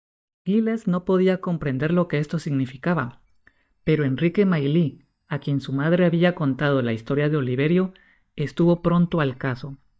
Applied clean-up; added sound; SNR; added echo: neural mask model DeepFilterNet 3.